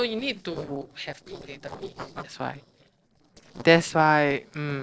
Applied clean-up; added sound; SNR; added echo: neural separator model SepFormer DNS4.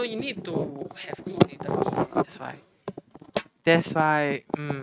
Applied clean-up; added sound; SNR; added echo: neural mask model RNNoise.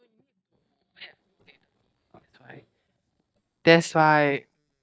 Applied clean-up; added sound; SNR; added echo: neural mask model DeepFilterNet 3.